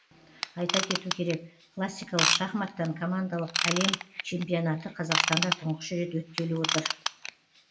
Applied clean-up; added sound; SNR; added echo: none; Ratchet, pawl / Tools; 1 dB; reverberation time 0.2 s.